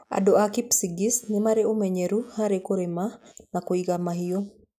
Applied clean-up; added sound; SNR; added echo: neural mask model Resemble Enhance denoiser.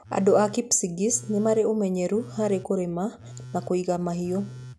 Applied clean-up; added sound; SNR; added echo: none; Telephone; 18 dB; none.